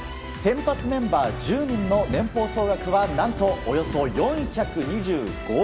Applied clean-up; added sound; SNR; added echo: none; Thunder; 14 dB; none.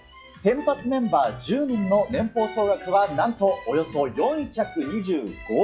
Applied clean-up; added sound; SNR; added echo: classical method log-MMSE.